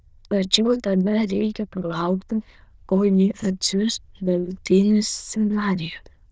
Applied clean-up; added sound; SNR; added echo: neural diffusion model UNIVERSE++.